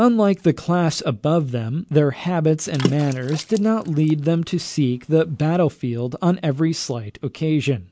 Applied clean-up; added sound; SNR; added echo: none; Water / Splash, splatter; 12 dB; none.